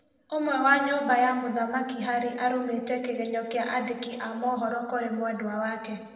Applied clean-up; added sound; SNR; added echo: none; none; none; reverberation time 1.1 s.